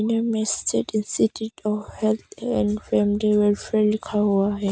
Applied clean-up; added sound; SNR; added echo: none; none; none; none.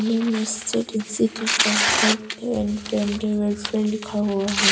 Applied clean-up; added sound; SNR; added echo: none; Tearing; 3 dB; reverberation time 0.7 s.